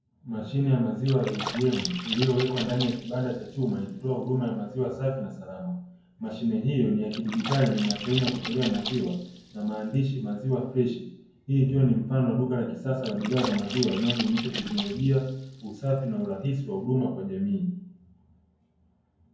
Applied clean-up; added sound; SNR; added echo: none; Splash, splatter; 11 dB; reverberation time 0.9 s.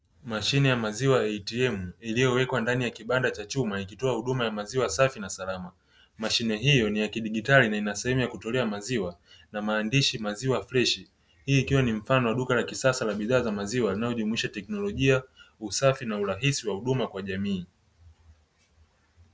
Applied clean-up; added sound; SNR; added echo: none; none; none; none.